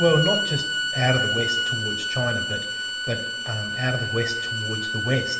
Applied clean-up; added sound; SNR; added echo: none; Bowed string instrument; 1 dB; reverberation time 1.0 s.